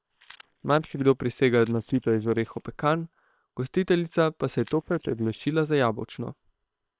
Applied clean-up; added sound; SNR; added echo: neural separator model SepFormer WHAM!.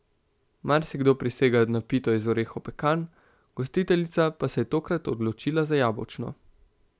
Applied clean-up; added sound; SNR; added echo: none; none; none; none.